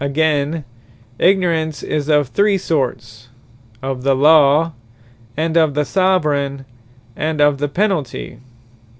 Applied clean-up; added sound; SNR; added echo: none; none; none; none.